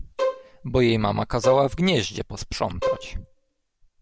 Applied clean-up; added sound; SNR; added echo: none; Bowed string instrument; 6 dB; none.